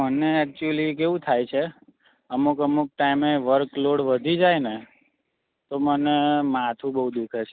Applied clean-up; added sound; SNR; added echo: none; none; none; none.